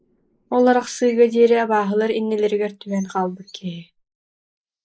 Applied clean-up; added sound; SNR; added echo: neural mask model Resemble Enhance denoiser.